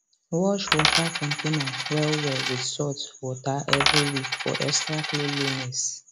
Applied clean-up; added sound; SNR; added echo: none; Coin (dropping); -1 dB; none.